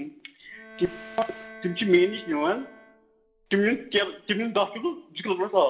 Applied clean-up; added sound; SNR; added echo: none; Bowed string instrument; 20 dB; reverberation time 0.6 s.